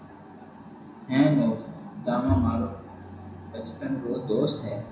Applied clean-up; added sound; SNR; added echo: none; Bowed string instrument; 10 dB; reverberation time 0.6 s.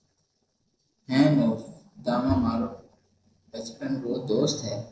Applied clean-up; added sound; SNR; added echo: neural separator model SepFormer DNS4.